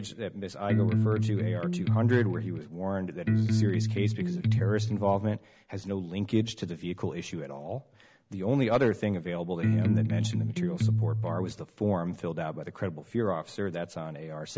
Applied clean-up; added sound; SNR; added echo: none; Electric guitar; -5 dB; none.